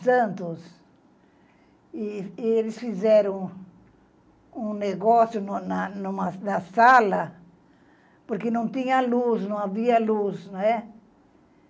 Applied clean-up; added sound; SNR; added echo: none; none; none; none.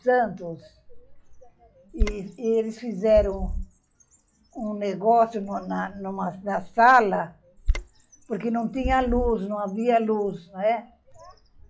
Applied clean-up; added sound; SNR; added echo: classical method log-MMSE.